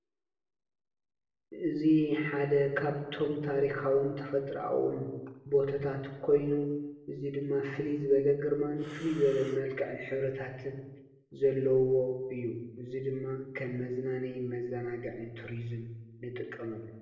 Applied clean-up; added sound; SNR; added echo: neural separator model SepFormer DNS4.